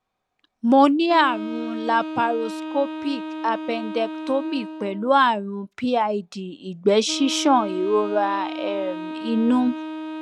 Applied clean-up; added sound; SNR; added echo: none; Wind instrument, woodwind instrument; 10 dB; none.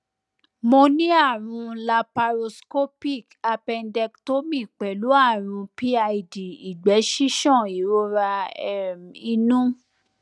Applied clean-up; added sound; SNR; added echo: none; none; none; none.